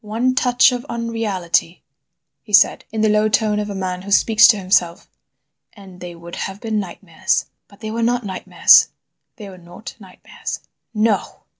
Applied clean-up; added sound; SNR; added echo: none; none; none; none.